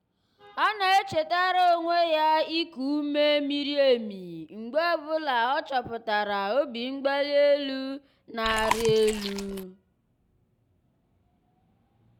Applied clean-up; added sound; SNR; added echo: none; Chewing, mastication; 6 dB; none.